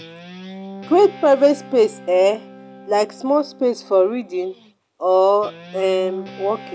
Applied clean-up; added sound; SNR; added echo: none; Guitar; 19 dB; none.